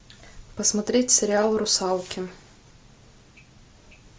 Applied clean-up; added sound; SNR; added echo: none; none; none; none.